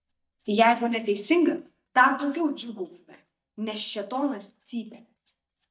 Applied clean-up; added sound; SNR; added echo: neural mask model DeepFilterNet 3.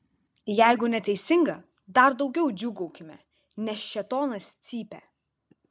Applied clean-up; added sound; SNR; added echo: none; none; none; none.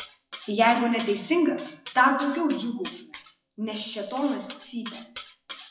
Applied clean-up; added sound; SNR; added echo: classical method WPE with log-MMSE.